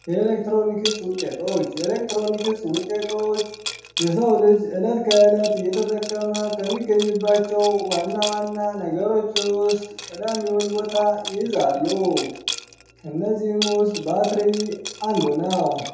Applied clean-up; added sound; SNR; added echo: none; Liquid; 12 dB; reverberation time 0.8 s.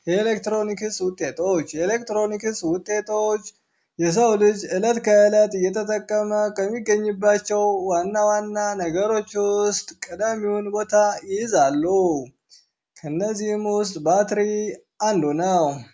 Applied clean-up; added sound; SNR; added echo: none; none; none; none.